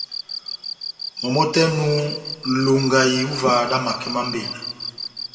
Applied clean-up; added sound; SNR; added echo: none; Cricket; 10 dB; reverberation time 2.0 s.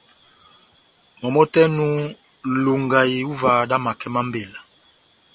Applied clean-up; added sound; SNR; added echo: none; none; none; none.